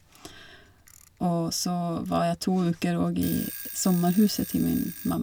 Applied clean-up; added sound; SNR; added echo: none; Alarm / Clock; 16 dB; none.